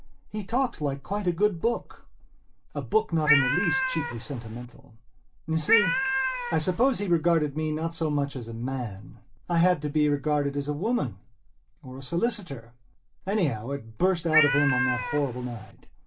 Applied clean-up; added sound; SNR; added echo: none; Cat; 0 dB; reverberation time 0.2 s.